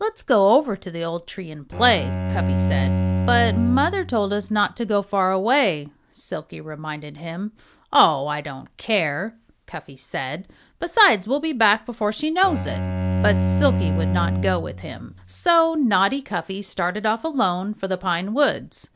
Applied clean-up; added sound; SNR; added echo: none; Bowed string instrument; 1 dB; none.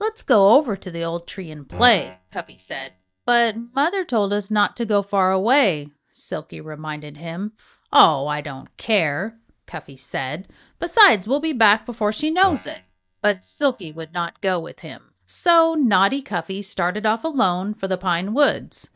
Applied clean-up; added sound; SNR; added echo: neural mask model DeepFilterNet 3.